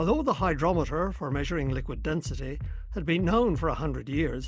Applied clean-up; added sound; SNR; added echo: none; Bass drum; 7 dB; none.